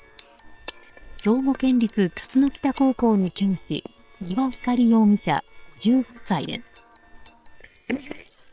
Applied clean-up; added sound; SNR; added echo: neural separator model SepFormer WHAM!.